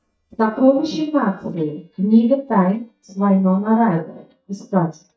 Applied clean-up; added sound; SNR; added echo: neural mask model DeepFilterNet 3.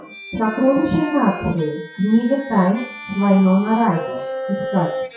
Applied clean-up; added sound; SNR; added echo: classical method WPE with log-MMSE.